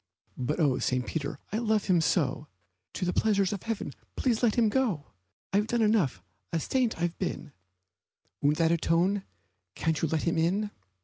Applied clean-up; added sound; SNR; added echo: none; none; none; none.